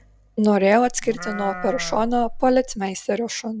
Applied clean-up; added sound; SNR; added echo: none; Livestock, farm animals, working animals; 10 dB; none.